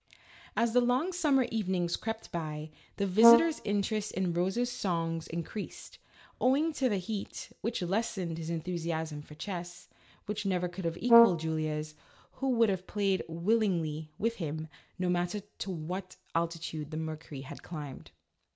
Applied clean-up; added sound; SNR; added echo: none; Brass instrument; -5 dB; none.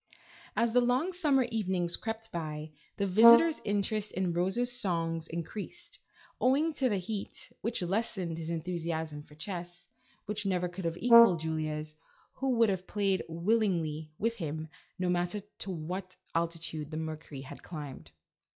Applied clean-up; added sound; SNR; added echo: classical method log-MMSE.